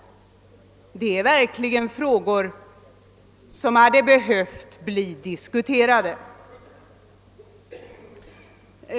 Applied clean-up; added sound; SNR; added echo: none; none; none; none.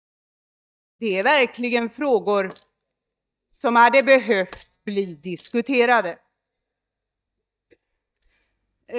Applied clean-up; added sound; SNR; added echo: neural mask model DeepFilterNet 3.